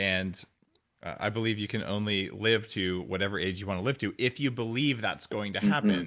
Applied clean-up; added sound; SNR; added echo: none; none; none; none.